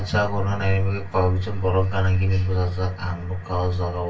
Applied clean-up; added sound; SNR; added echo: none; none; none; reverberation time 0.2 s.